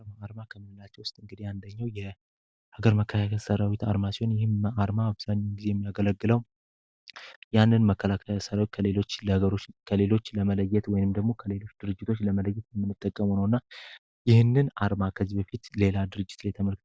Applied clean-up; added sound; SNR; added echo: none; none; none; none.